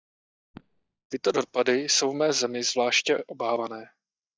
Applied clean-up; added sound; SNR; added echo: neural mask model DeepFilterNet 3.